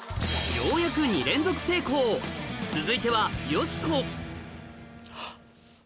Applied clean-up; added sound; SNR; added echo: none; Bowed string instrument; 20 dB; none.